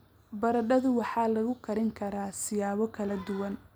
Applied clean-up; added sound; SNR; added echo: none; none; none; none.